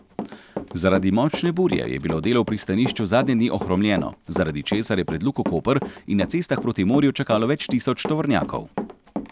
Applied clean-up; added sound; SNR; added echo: none; Run; 11 dB; none.